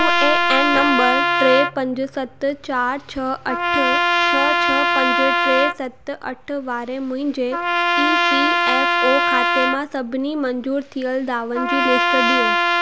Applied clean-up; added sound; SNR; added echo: none; Trumpet; -3 dB; none.